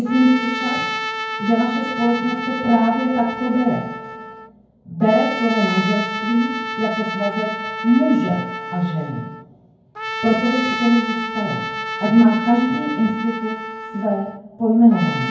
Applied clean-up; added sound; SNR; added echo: none; Trumpet; 7 dB; reverberation time 0.9 s.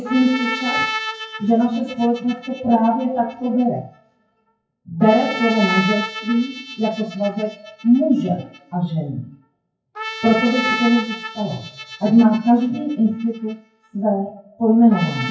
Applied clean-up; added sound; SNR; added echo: classical method WPE with log-MMSE.